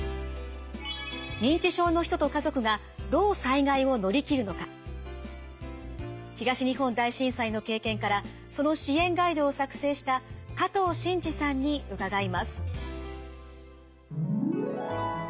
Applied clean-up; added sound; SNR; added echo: none; none; none; none.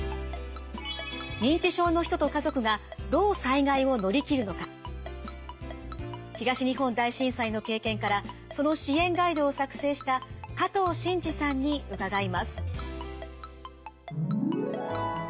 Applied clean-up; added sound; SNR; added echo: none; Ringtone; 19 dB; none.